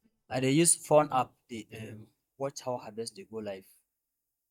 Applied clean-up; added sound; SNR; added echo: neural mask model DeepFilterNet 3.